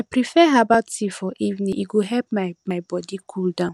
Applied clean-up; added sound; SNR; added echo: none; none; none; none.